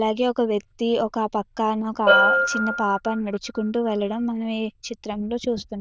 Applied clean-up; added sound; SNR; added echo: neural diffusion model UNIVERSE++.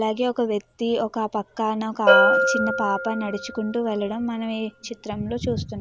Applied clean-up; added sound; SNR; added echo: none; Bell; 0 dB; none.